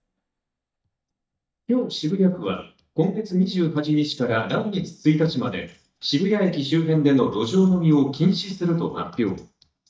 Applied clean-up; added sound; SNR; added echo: neural mask model DeepFilterNet 3.